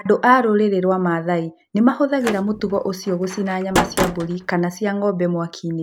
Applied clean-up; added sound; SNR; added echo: none; Slam; 7 dB; none.